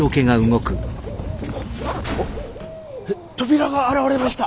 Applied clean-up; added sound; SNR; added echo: none; Bird / Dog + Zipper (clothing); 13 dB; none.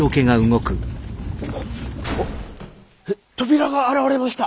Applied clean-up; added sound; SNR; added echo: none; none; none; none.